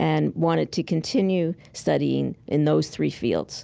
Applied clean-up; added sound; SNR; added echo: none; none; none; none.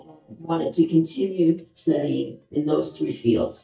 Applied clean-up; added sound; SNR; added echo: neural mask model DeepFilterNet 3.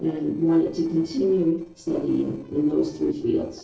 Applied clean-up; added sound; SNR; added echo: neural separator model SepFormer DNS4.